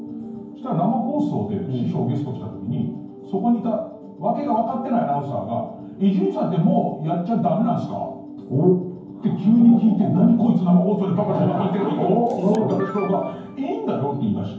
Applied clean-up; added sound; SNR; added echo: none; Camera; 20 dB; reverberation time 0.9 s.